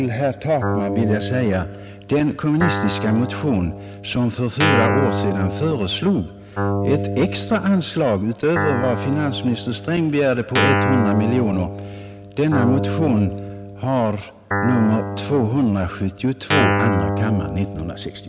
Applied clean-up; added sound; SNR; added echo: none; Guitar; 3 dB; none.